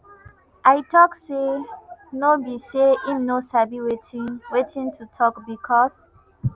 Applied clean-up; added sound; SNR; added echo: none; none; none; none.